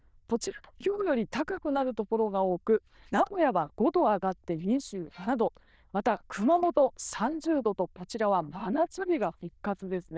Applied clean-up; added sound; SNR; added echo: neural diffusion model UNIVERSE++.